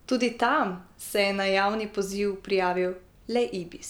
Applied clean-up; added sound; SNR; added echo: none; none; none; none.